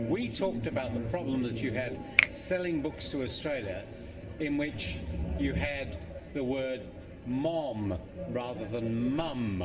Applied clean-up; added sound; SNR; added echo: none; Finger snapping; 2 dB; reverberation time 1.7 s.